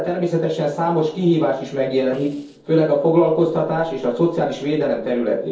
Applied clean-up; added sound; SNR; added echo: neural separator model SepFormer DNS4.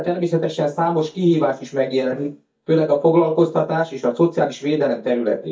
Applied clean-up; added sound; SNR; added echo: neural mask model DeepFilterNet 3.